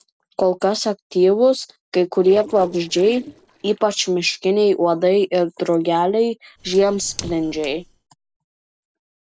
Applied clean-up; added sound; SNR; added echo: neural separator model SepFormer DNS4.